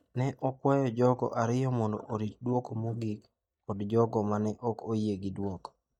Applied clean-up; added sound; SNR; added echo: neural mask model DeepFilterNet 3.